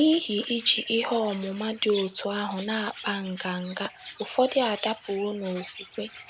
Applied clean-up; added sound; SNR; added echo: none; Chirp, tweet; 12 dB; none.